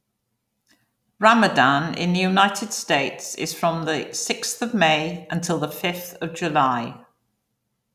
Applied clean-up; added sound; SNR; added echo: none; none; none; none.